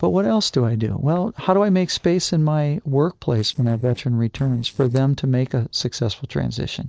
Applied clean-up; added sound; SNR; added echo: neural separator model SepFormer DNS4.